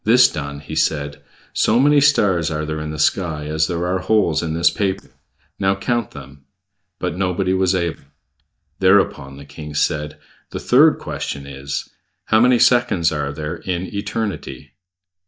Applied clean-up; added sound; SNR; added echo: neural mask model DeepFilterNet 3.